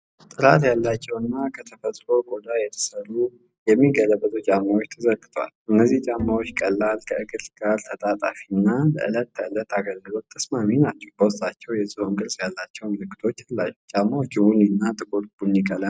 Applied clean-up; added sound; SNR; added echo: none; Bowed string instrument; 14 dB; none.